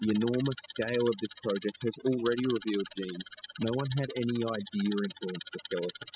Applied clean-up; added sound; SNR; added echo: classical method spectral subtraction.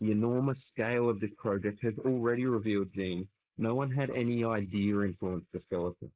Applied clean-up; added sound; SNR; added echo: neural mask model Resemble Enhance denoiser.